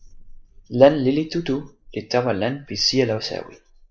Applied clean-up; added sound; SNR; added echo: neural mask model Resemble Enhance denoiser.